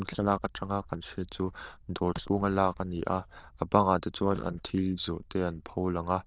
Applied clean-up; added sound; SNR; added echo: neural diffusion model UNIVERSE++.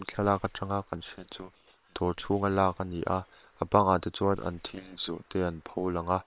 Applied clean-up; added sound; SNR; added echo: neural separator model SepFormer WHAM!.